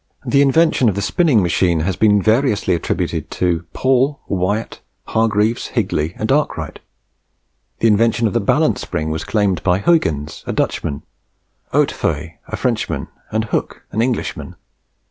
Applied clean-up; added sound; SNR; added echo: none; none; none; none.